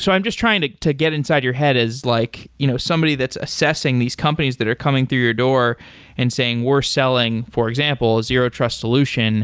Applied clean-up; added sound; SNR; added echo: none; none; none; none.